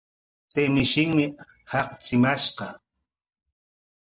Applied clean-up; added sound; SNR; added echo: none; none; none; none.